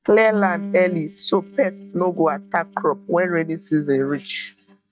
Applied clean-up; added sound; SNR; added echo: neural mask model DeepFilterNet 3.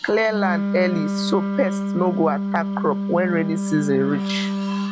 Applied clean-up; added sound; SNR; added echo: none; Wind instrument, woodwind instrument; 1 dB; none.